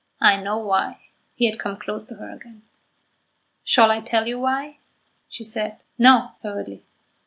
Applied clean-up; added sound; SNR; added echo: none; none; none; none.